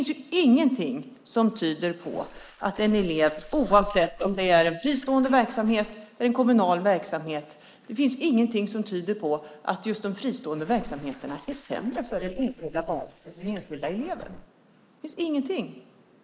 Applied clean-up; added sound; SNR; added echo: neural mask model Resemble Enhance denoiser.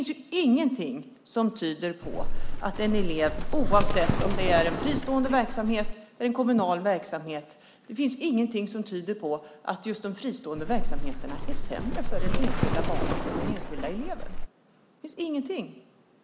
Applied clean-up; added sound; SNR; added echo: none; Livestock, farm animals, working animals; -4 dB; none.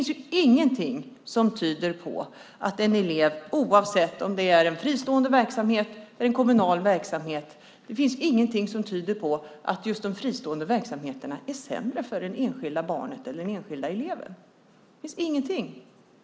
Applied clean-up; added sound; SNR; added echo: none; none; none; none.